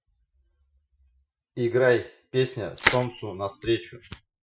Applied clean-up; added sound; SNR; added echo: classical method Wiener filter.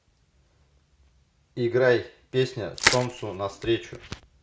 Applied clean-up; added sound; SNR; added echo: none; Crushing; 1 dB; none.